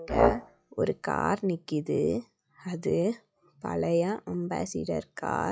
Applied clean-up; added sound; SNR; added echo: classical method log-MMSE.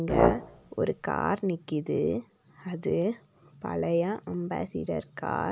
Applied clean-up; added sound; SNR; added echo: none; Brass instrument; -3 dB; none.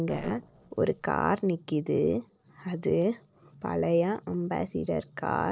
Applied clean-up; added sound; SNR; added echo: neural separator model SepFormer DNS4.